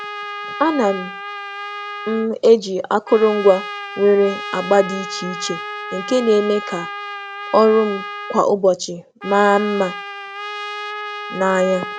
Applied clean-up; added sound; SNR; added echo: none; Trumpet; 10 dB; none.